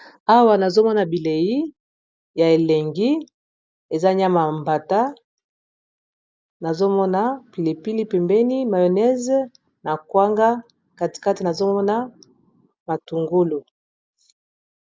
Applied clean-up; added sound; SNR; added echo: none; none; none; none.